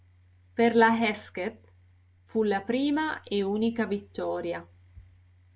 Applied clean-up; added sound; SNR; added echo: none; none; none; none.